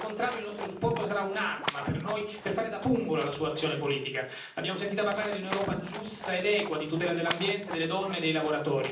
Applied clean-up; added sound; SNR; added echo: none; Livestock, farm animals, working animals; 11 dB; reverberation time 0.6 s.